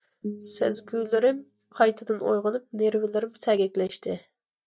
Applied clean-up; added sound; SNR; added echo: neural mask model DeepFilterNet 3.